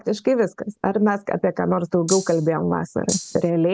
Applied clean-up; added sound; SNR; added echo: none; Rattle (instrument); 8 dB; none.